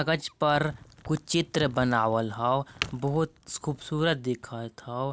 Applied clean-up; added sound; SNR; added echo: none; Crack; 17 dB; none.